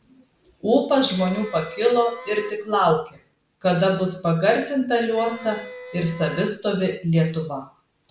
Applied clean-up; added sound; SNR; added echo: none; Wind instrument, woodwind instrument; 16 dB; none.